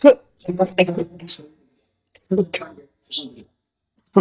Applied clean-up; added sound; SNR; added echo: neural mask model DeepFilterNet 3.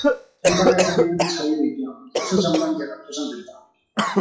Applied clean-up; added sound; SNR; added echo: classical method WPE with log-MMSE.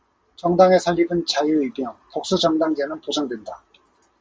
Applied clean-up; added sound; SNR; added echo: none; none; none; none.